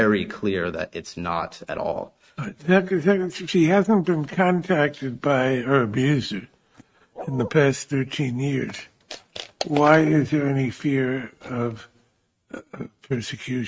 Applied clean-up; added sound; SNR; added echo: neural mask model RNNoise.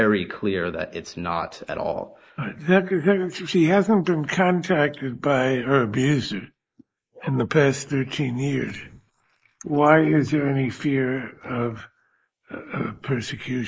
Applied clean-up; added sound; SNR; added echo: neural mask model Resemble Enhance denoiser.